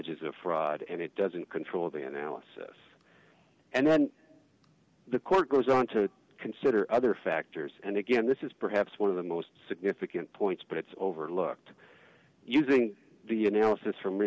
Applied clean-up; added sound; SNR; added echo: none; none; none; none.